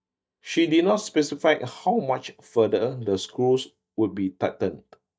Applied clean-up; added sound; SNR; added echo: neural mask model DeepFilterNet 3.